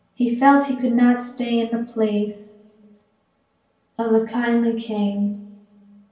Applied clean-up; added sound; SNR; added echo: none; none; none; reverberation time 2.6 s.